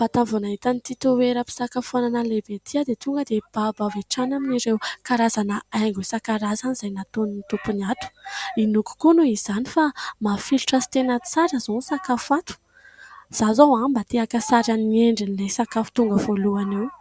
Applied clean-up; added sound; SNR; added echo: none; none; none; none.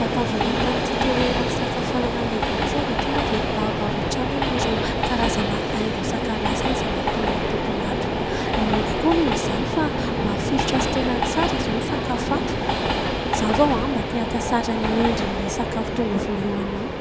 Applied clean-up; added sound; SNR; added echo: none; Train; -3 dB; none.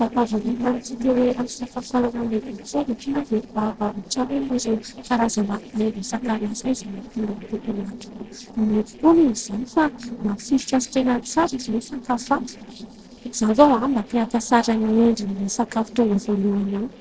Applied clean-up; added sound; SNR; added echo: neural separator model SepFormer DNS4.